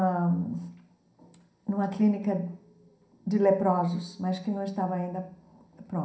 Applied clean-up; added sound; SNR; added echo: none; none; none; reverberation time 0.5 s.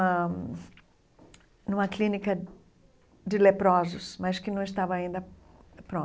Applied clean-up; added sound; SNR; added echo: none; none; none; none.